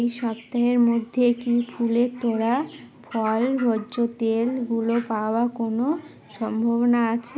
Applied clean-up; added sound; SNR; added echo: none; none; none; none.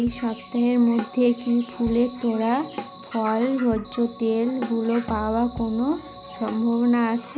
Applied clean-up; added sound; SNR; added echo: none; Organ + Drum kit; 15 dB; none.